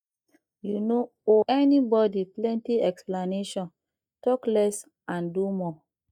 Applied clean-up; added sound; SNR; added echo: neural mask model DeepFilterNet 3.